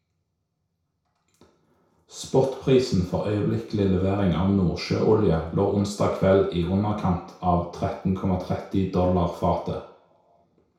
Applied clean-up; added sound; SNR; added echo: none; none; none; reverberation time 0.6 s.